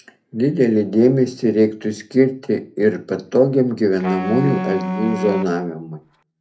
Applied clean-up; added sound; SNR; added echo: none; Wind instrument, woodwind instrument; 7 dB; reverberation time 0.3 s.